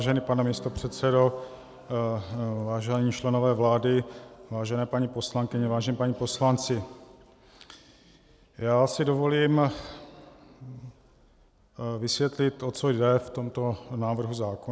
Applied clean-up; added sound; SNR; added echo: none; Acoustic guitar / Strum; 20 dB; none.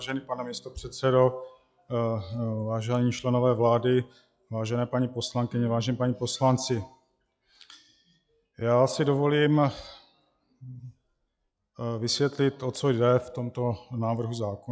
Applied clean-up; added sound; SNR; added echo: classical method log-MMSE.